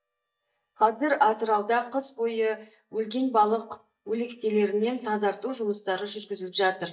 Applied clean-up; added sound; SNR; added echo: neural mask model DeepFilterNet 3.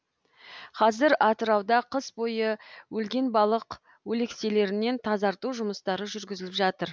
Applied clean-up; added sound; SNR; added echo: none; none; none; none.